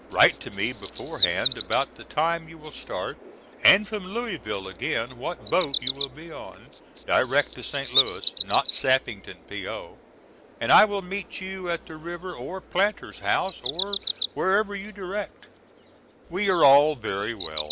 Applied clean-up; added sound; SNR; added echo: none; Bird vocalization, bird call, bird song; 9 dB; none.